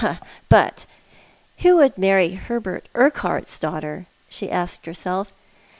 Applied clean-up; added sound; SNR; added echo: none; none; none; none.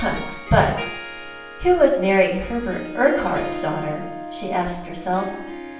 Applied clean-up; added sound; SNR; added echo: none; Harp; 11 dB; reverberation time 0.6 s.